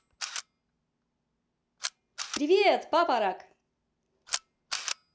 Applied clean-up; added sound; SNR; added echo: none; Camera; 10 dB; none.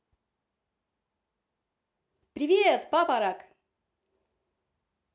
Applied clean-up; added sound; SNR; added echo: none; none; none; none.